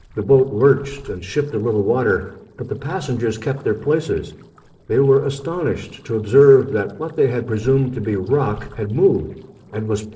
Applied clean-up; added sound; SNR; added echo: neural separator model SepFormer DNS4.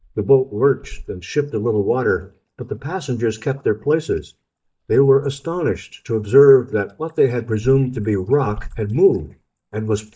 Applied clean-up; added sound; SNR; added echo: neural mask model DeepFilterNet 3.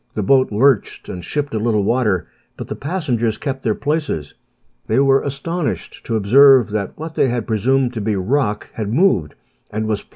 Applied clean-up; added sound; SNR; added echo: none; none; none; none.